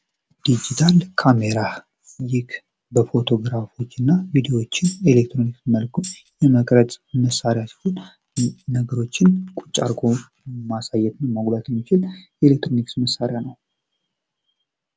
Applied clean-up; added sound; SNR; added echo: none; Tambourine; 16 dB; none.